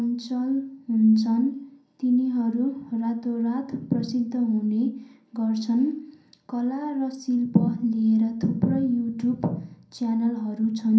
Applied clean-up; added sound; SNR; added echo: none; none; none; reverberation time 0.6 s.